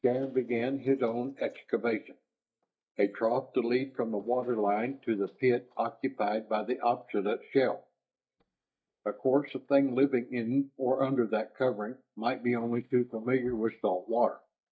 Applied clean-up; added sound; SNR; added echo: neural mask model DeepFilterNet 3.